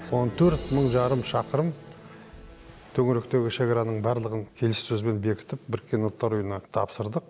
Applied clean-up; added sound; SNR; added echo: none; none; none; none.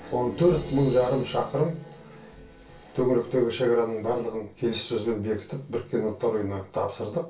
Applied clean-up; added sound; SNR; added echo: none; none; none; reverberation time 0.2 s.